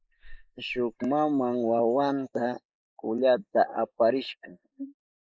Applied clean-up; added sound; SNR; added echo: neural mask model Resemble Enhance denoiser.